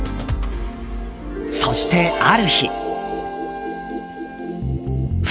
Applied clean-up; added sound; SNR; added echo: none; Wind instrument, woodwind instrument; 12 dB; none.